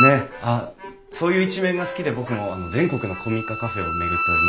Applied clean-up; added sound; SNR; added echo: none; Bowed string instrument; 3 dB; none.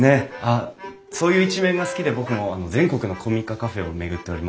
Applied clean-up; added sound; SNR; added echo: none; none; none; none.